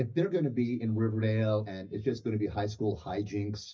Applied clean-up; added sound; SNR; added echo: neural mask model DeepFilterNet 3.